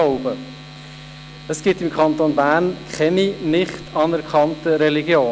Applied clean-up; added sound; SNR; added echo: none; Bowed string instrument; 18 dB; none.